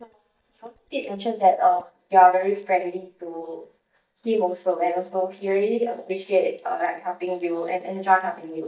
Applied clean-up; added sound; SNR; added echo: neural mask model DeepFilterNet 3.